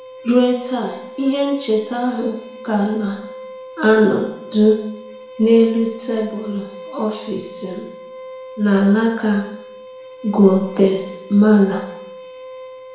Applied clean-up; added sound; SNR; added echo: none; Bowed string instrument; 17 dB; reverberation time 0.7 s.